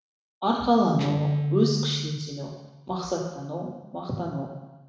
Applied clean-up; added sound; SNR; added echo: none; Guitar; 3 dB; reverberation time 1.0 s.